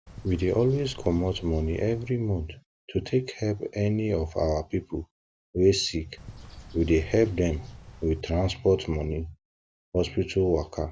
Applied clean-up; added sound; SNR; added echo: none; Bird; 17 dB; none.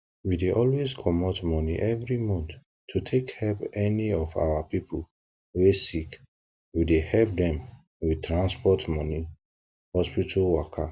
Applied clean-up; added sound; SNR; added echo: none; none; none; none.